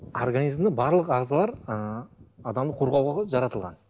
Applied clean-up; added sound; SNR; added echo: none; none; none; none.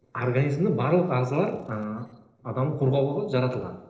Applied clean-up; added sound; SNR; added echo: neural separator model SepFormer DNS4.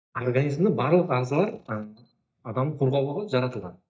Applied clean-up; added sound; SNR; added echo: neural mask model DeepFilterNet 3.